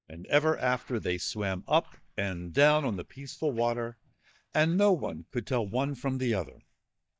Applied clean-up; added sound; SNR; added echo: neural mask model DeepFilterNet 3.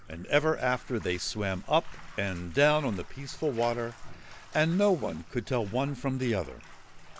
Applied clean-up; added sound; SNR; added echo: none; Bathtub (filling or washing); 14 dB; none.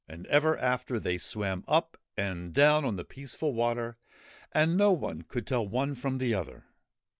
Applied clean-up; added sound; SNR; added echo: none; none; none; none.